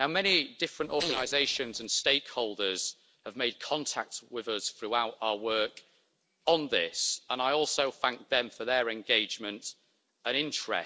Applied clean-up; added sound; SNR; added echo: neural separator model SepFormer DNS4.